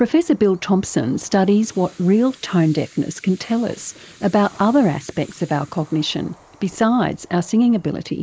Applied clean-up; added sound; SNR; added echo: neural mask model Resemble Enhance denoiser.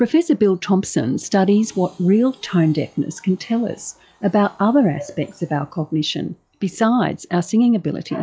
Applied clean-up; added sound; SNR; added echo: classical method log-MMSE.